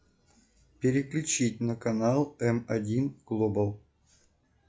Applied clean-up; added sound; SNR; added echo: classical method log-MMSE.